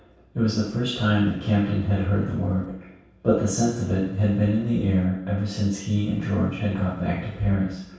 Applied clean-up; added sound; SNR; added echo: none; Engine / Truck; 20 dB; reverberation time 0.7 s.